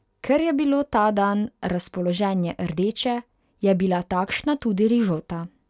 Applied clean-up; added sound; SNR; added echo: none; none; none; none.